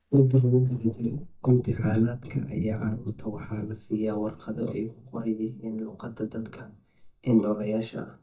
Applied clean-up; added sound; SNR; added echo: neural mask model DeepFilterNet 3.